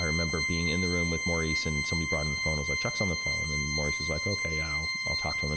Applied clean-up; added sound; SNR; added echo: none; Organ; -1 dB; none.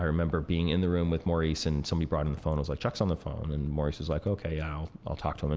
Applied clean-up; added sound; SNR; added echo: none; none; none; none.